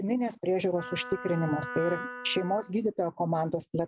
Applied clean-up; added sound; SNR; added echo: none; Wind instrument, woodwind instrument; 11 dB; none.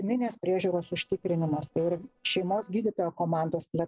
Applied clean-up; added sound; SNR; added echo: neural separator model SepFormer DNS4.